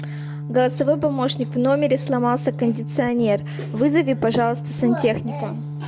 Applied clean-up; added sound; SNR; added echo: none; Organ; 8 dB; none.